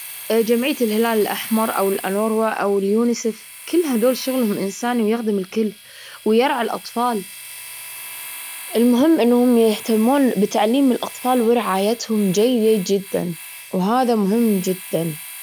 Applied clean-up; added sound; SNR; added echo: none; Domestic sounds, home sounds; 16 dB; none.